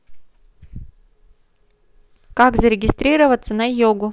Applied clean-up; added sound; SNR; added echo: none; none; none; none.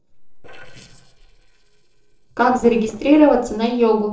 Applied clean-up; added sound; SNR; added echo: neural separator model SepFormer DNS4.